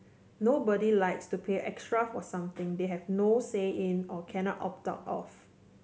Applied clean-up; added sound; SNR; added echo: none; none; none; none.